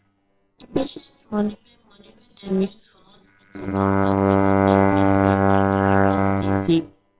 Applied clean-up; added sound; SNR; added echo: neural separator model SepFormer WHAMR!.